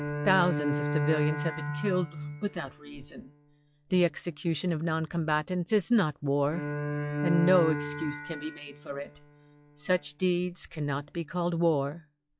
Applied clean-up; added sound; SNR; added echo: classical method log-MMSE.